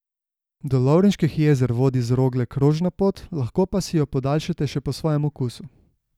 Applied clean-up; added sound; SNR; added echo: none; none; none; none.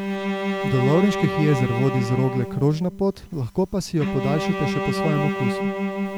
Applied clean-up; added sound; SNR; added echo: none; Bowed string instrument; 3 dB; none.